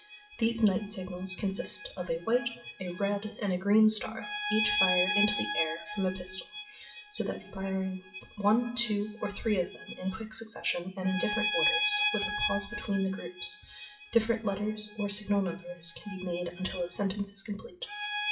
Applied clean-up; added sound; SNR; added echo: classical method WPE with log-MMSE.